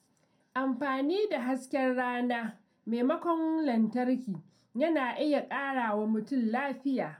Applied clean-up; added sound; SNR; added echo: none; none; none; reverberation time 0.2 s.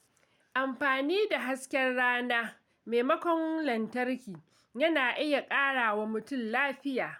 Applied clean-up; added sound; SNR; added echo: none; none; none; none.